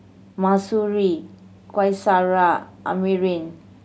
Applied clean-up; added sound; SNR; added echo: none; none; none; none.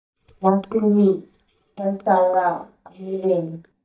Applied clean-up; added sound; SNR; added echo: neural mask model DeepFilterNet 3.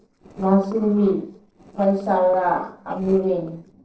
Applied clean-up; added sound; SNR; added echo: neural separator model SepFormer DNS4.